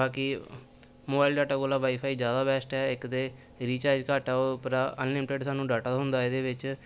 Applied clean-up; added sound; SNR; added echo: none; none; none; none.